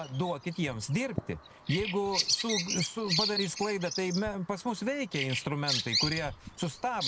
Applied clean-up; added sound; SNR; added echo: none; Bird vocalization, bird call, bird song; 3 dB; none.